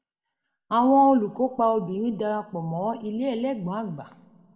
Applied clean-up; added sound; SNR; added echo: none; none; none; reverberation time 1.9 s.